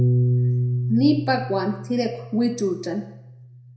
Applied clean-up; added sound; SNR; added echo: none; Piano; 0 dB; reverberation time 0.6 s.